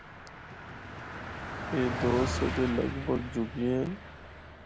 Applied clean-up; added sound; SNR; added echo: none; Car passing by; 5 dB; none.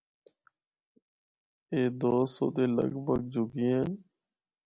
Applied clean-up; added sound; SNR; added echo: none; none; none; none.